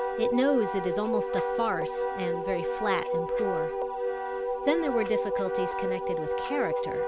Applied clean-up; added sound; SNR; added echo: none; Wind instrument, woodwind instrument; -2 dB; none.